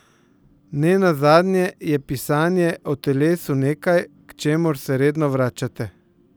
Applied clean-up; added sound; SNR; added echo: none; none; none; none.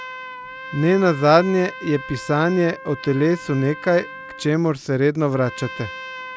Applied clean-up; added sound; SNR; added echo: none; Trumpet; 15 dB; none.